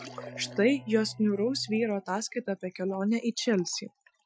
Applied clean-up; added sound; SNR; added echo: classical method Wiener filter.